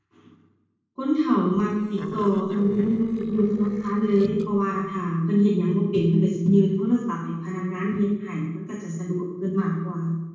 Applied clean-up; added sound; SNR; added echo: neural separator model SepFormer DNS4.